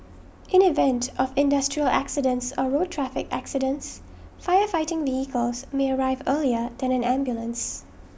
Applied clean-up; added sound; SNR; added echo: none; none; none; none.